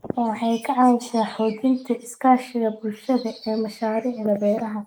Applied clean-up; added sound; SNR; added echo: neural mask model Resemble Enhance denoiser.